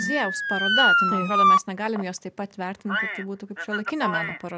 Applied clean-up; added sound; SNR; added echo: none; Motor vehicle (road) / Siren; -5 dB; none.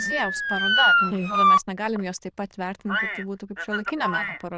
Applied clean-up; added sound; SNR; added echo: neural diffusion model UNIVERSE++.